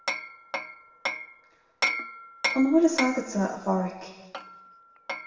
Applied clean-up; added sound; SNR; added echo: none; Hammer; 5 dB; reverberation time 1.2 s.